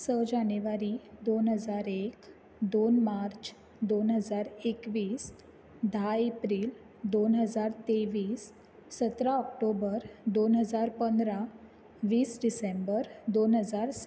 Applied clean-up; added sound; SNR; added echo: none; none; none; none.